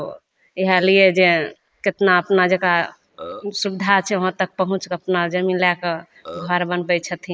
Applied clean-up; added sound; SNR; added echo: neural mask model Resemble Enhance denoiser.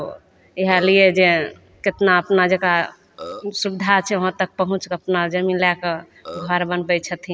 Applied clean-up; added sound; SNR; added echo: none; Burping, eructation; 14 dB; none.